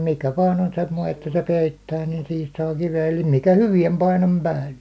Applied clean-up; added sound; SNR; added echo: none; none; none; none.